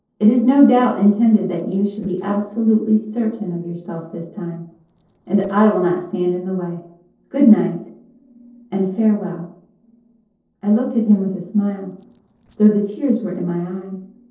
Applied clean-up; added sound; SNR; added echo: neural separator model SepFormer DNS4.